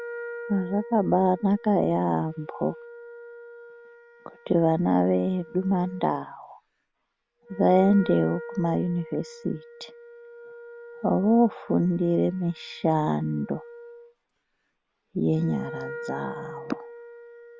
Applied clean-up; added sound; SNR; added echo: none; Wind instrument, woodwind instrument; 15 dB; none.